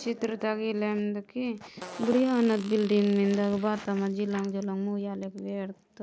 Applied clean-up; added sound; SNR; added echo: none; Fart; 18 dB; none.